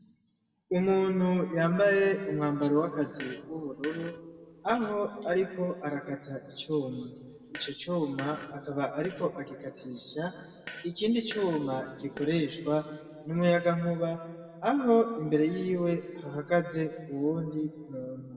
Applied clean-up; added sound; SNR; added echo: none; Fart; 17 dB; reverberation time 2.0 s.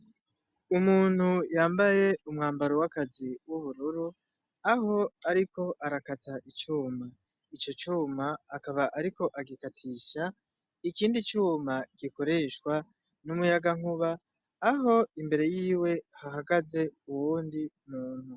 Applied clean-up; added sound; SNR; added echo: none; none; none; none.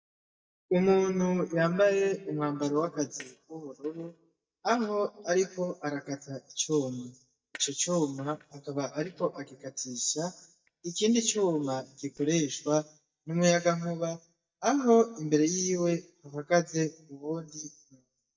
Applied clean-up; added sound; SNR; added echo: neural mask model DeepFilterNet 3.